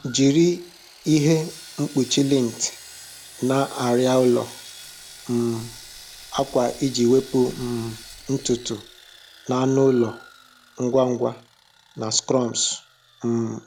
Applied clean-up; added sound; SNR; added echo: none; Sawing; 20 dB; none.